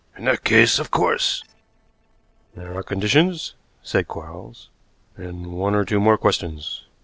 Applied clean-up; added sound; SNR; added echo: neural separator model SepFormer DNS4.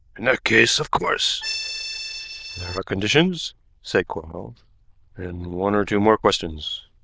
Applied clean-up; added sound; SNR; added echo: neural diffusion model UNIVERSE++.